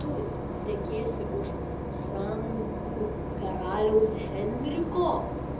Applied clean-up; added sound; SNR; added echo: none; Engine / Boat, Water vehicle; 2 dB; reverberation time 0.8 s.